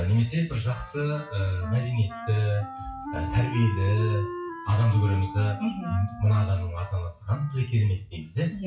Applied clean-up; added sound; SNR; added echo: classical method WPE with log-MMSE.